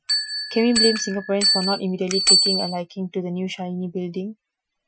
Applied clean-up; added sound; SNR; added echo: classical method Wiener filter.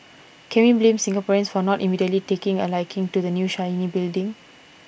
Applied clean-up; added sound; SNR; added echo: none; none; none; none.